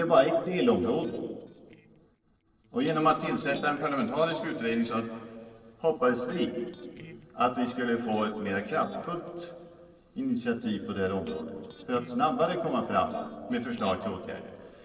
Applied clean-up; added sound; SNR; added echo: neural separator model SepFormer DNS4.